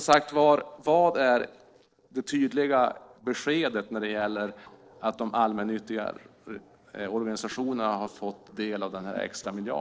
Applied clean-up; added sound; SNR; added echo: neural separator model SepFormer DNS4.